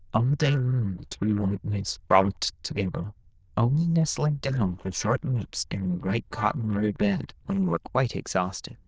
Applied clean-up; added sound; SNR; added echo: neural diffusion model UNIVERSE++.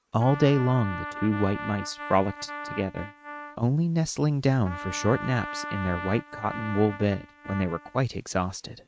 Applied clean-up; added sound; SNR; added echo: neural mask model RNNoise.